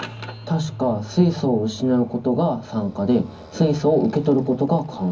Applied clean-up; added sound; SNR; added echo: none; Motorcycle; 19 dB; reverberation time 0.4 s.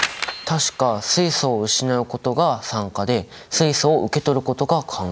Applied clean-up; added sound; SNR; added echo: none; none; none; none.